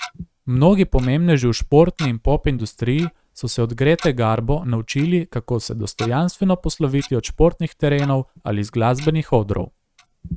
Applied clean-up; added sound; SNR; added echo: neural mask model RNNoise.